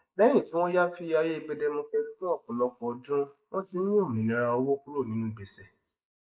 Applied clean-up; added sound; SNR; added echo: neural mask model Resemble Enhance denoiser.